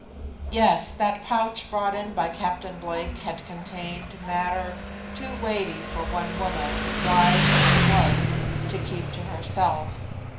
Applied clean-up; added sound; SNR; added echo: none; Motorcycle; -1 dB; reverberation time 0.5 s.